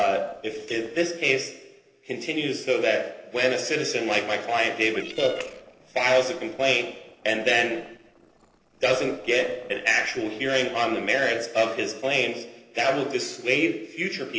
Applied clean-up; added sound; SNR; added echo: neural separator model SepFormer DNS4.